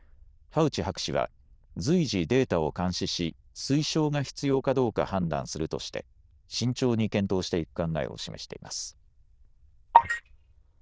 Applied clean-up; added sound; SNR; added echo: neural diffusion model UNIVERSE++.